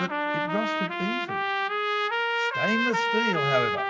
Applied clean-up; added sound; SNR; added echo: none; Trumpet; -4 dB; reverberation time 1.6 s.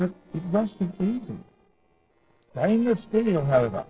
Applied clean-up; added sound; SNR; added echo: neural separator model SepFormer DNS4.